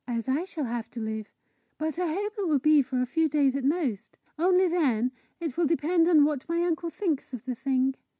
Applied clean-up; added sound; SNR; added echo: none; none; none; none.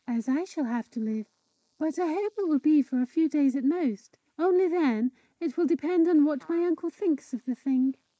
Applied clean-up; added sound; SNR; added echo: neural mask model Resemble Enhance denoiser.